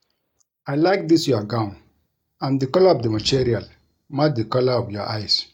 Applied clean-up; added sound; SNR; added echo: neural mask model DeepFilterNet 3.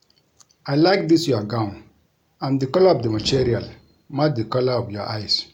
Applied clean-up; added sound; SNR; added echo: none; Fire; 16 dB; none.